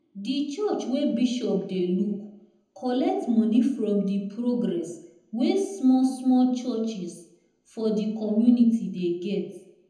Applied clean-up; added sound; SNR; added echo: none; none; none; reverberation time 0.8 s.